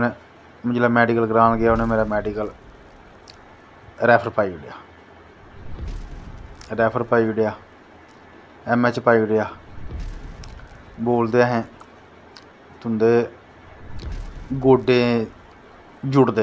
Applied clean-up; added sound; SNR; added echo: none; Fire; 17 dB; none.